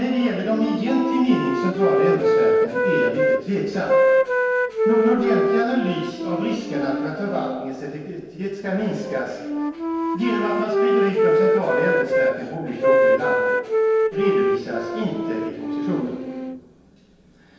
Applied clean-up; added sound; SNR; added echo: none; Wind instrument, woodwind instrument; -4 dB; reverberation time 1.2 s.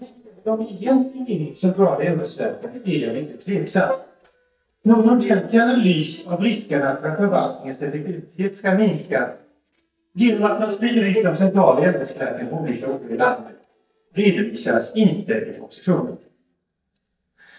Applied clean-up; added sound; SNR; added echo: neural mask model DeepFilterNet 3.